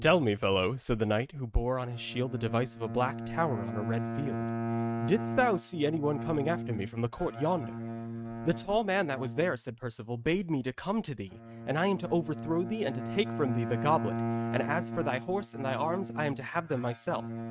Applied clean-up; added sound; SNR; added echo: neural mask model RNNoise.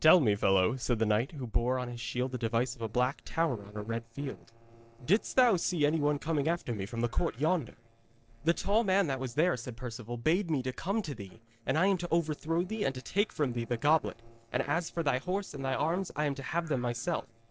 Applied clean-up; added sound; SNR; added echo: neural separator model SepFormer DNS4.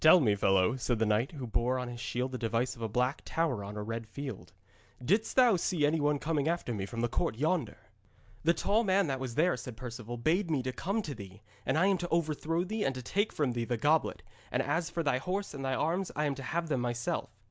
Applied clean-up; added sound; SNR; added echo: none; none; none; none.